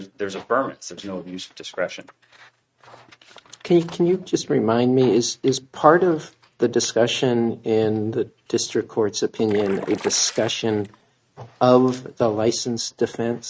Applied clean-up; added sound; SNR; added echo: neural mask model RNNoise.